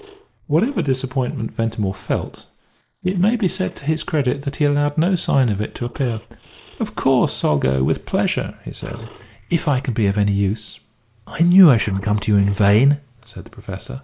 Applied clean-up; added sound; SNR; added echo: neural mask model Resemble Enhance denoiser.